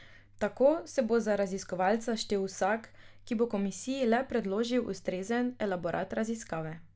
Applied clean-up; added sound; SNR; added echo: none; none; none; none.